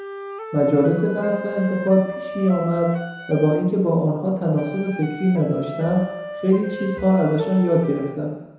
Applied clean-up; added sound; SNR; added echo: none; Wind instrument, woodwind instrument; 13 dB; reverberation time 1.0 s.